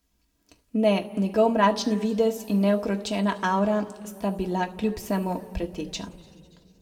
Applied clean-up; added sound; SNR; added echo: none; none; none; reverberation time 2.0 s.